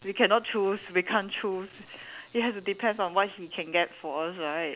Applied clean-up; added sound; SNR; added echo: none; none; none; none.